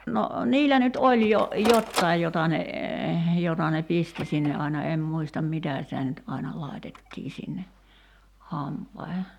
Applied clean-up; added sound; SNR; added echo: none; Printer; 14 dB; none.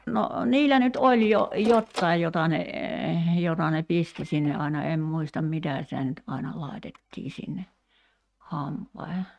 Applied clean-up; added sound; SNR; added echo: neural mask model RNNoise.